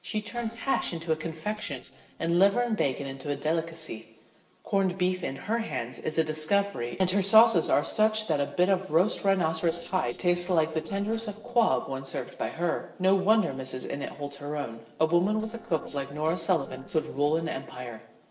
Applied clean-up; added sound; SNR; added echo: neural separator model SepFormer DNS4.